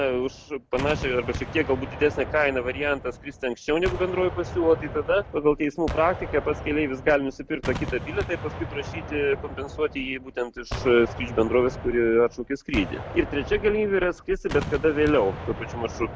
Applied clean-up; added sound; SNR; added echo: none; Gunshot, gunfire; 10 dB; none.